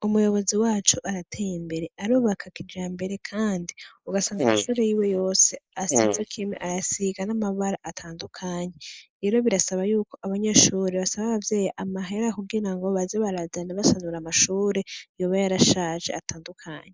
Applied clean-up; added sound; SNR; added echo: neural mask model Resemble Enhance denoiser.